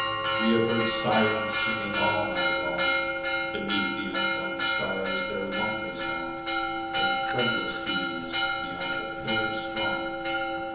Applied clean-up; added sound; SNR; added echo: none; Church bell; -4 dB; reverberation time 1.3 s.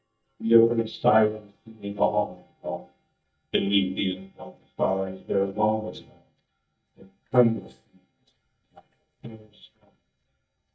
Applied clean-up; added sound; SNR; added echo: neural mask model DeepFilterNet 3.